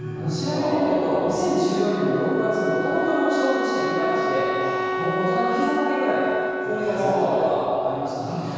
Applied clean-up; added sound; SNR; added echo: none; Wind instrument, woodwind instrument; 4 dB; reverberation time 2.2 s.